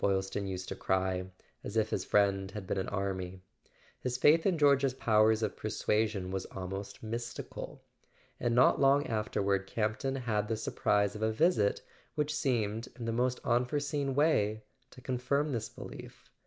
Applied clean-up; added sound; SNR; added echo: none; none; none; none.